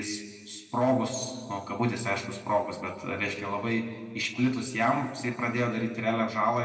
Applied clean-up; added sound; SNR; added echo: none; none; none; reverberation time 1.5 s.